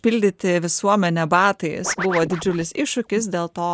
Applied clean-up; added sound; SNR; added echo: neural mask model Resemble Enhance denoiser.